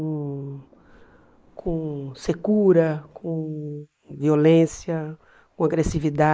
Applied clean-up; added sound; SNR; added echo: neural mask model Resemble Enhance denoiser.